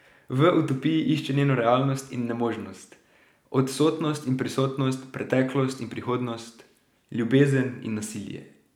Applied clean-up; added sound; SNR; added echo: none; none; none; none.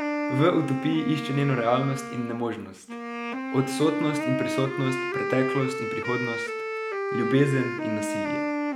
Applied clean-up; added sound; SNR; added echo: none; Wind instrument, woodwind instrument; 3 dB; none.